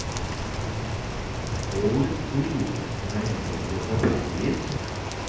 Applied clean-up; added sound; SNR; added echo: none; Rain; 1 dB; reverberation time 0.9 s.